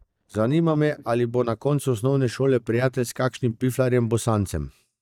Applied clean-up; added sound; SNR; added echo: neural mask model DeepFilterNet 3.